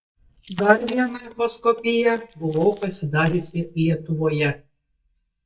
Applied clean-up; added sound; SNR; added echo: neural mask model DeepFilterNet 3.